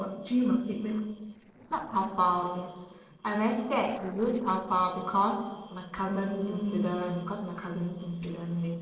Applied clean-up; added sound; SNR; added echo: neural separator model SepFormer DNS4.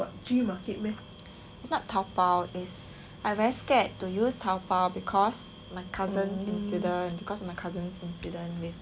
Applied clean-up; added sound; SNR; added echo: none; none; none; none.